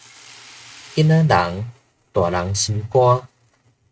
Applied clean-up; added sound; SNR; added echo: neural mask model RNNoise.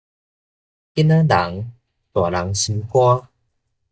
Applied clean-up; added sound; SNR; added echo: neural mask model DeepFilterNet 3.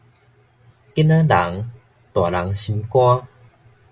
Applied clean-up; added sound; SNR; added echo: none; none; none; none.